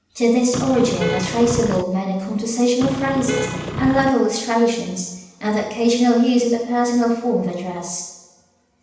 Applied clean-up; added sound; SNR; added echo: none; Vehicle horn, car horn, honking; 5 dB; reverberation time 0.9 s.